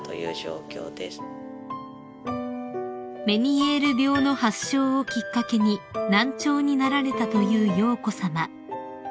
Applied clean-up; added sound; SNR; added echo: none; none; none; none.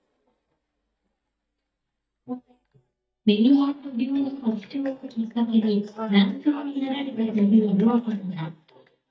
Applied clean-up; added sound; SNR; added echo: neural mask model DeepFilterNet 3.